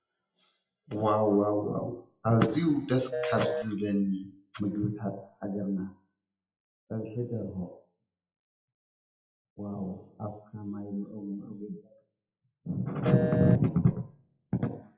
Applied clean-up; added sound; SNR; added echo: classical method WPE with log-MMSE.